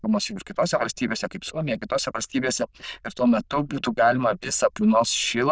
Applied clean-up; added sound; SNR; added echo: neural diffusion model UNIVERSE++.